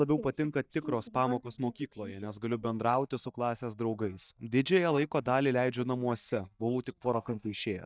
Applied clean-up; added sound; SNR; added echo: neural mask model DeepFilterNet 3.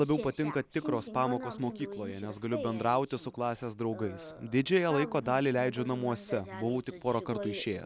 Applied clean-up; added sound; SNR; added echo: none; none; none; none.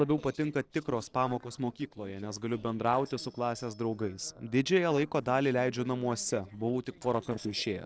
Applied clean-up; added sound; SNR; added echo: neural separator model SepFormer DNS4.